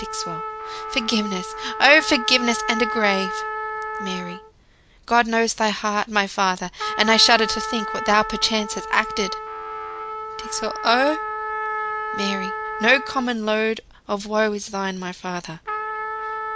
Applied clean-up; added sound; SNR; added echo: none; Trumpet; 7 dB; none.